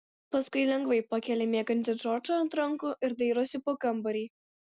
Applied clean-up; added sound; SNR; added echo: none; none; none; none.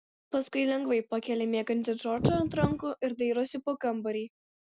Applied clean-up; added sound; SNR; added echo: none; Wind; 0 dB; none.